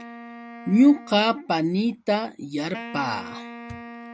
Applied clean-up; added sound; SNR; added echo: none; Wind instrument, woodwind instrument; 16 dB; none.